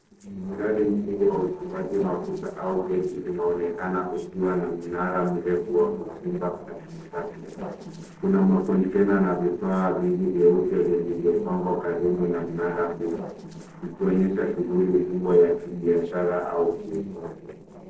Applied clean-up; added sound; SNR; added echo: neural separator model SepFormer DNS4.